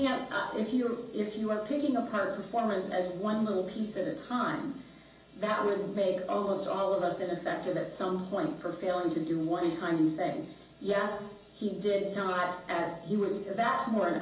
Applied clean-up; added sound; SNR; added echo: none; none; none; reverberation time 0.4 s.